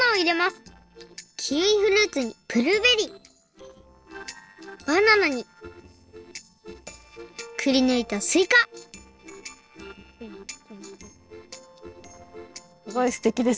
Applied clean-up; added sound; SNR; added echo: neural separator model SepFormer DNS4.